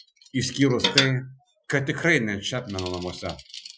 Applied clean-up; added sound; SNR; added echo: classical method Wiener filter.